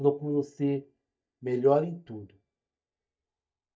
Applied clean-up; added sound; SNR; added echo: neural mask model DeepFilterNet 3.